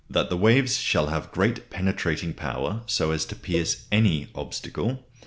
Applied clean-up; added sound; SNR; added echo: none; Cowbell; 15 dB; none.